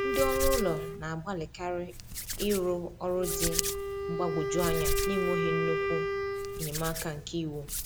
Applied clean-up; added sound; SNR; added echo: none; Hands + Wind instrument, woodwind instrument; -1 dB; none.